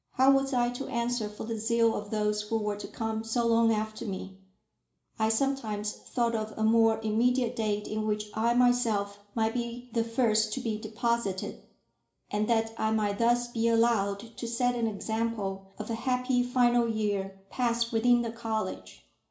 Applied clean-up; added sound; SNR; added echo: none; none; none; reverberation time 0.4 s.